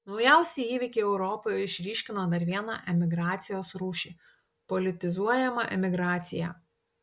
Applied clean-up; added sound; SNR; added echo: none; none; none; none.